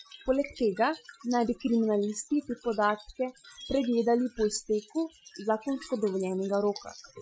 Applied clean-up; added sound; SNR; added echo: classical method Wiener filter.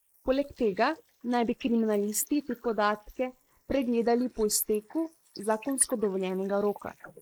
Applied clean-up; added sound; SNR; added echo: neural mask model Resemble Enhance denoiser.